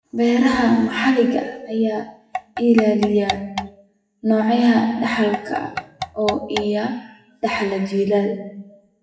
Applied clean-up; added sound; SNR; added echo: classical method WPE with log-MMSE.